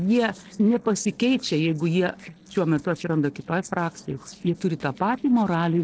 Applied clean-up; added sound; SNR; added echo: neural separator model SepFormer DNS4.